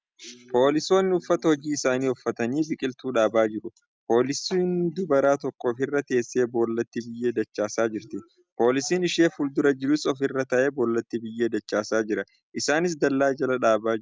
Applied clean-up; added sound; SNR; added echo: none; none; none; none.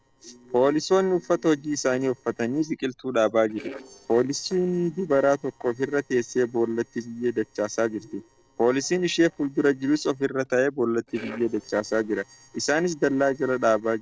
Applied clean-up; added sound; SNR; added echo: neural separator model SepFormer DNS4.